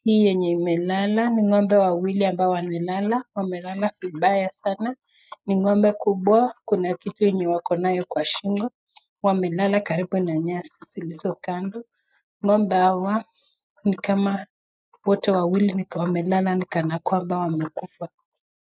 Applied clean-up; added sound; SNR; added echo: neural mask model Resemble Enhance denoiser.